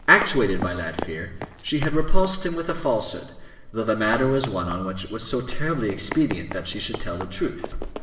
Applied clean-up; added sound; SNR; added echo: none; Run; 14 dB; reverberation time 1.1 s.